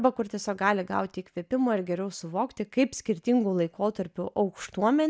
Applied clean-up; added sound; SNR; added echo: none; none; none; none.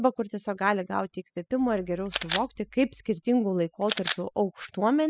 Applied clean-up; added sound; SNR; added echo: classical method spectral subtraction.